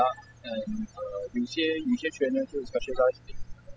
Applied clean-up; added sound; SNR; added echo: classical method spectral subtraction.